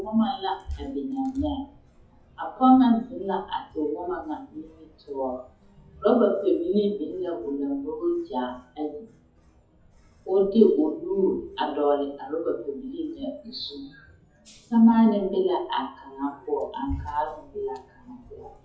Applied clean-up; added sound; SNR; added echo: classical method WPE with log-MMSE.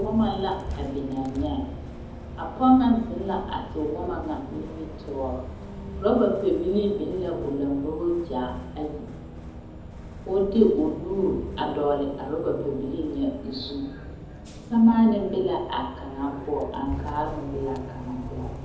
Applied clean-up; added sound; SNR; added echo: none; Bus; 10 dB; reverberation time 1.0 s.